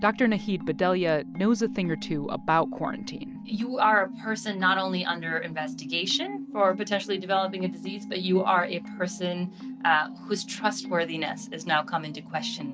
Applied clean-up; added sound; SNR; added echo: none; none; none; none.